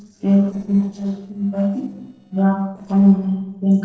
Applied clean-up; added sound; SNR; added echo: neural separator model SepFormer DNS4.